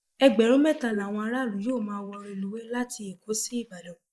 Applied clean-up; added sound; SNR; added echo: neural mask model Resemble Enhance denoiser.